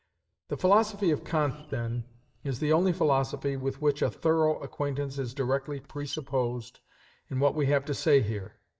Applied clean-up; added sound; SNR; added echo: neural mask model DeepFilterNet 3.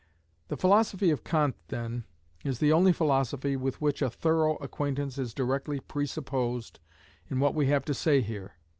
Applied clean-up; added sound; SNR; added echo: none; none; none; none.